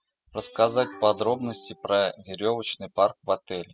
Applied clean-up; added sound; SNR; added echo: classical method spectral subtraction.